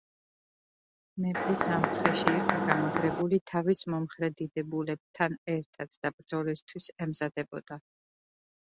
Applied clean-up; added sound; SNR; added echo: none; Mechanisms; -4 dB; none.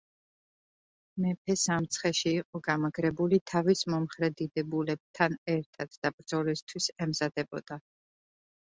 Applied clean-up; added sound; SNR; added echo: none; none; none; none.